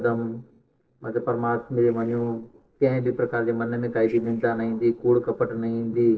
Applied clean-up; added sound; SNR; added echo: neural separator model SepFormer DNS4.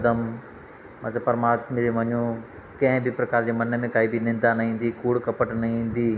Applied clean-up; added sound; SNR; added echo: none; none; none; none.